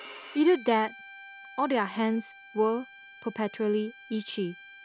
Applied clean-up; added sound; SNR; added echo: none; Bowed string instrument; 18 dB; none.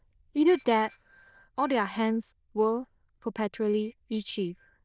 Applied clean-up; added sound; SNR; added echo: neural diffusion model UNIVERSE++.